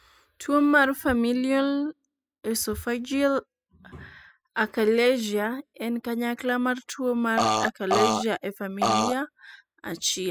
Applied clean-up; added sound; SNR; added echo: classical method spectral subtraction.